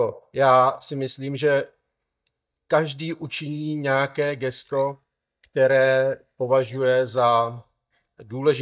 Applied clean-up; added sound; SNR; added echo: neural mask model DeepFilterNet 3.